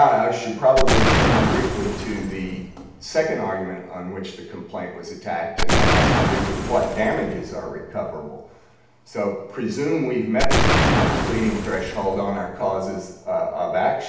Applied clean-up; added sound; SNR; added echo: none; Explosion; -1 dB; reverberation time 0.8 s.